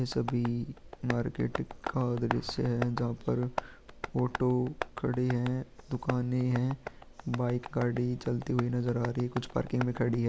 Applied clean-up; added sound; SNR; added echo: none; Tap; 11 dB; none.